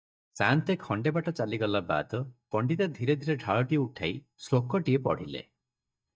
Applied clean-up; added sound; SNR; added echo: neural mask model DeepFilterNet 3.